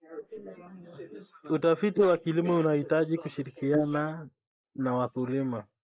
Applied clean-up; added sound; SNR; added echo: neural mask model Resemble Enhance denoiser.